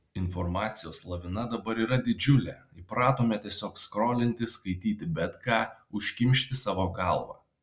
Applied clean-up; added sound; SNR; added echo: none; none; none; none.